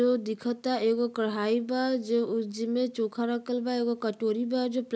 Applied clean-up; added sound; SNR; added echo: none; none; none; none.